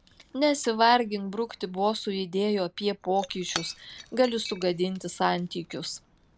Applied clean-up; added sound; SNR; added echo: none; Shatter / Crushing; 18 dB; none.